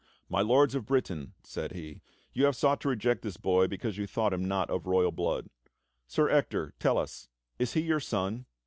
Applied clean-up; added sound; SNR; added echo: none; none; none; none.